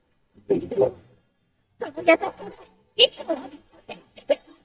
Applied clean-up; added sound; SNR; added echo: neural mask model DeepFilterNet 3.